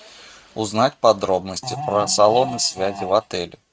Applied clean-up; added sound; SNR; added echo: neural mask model RNNoise.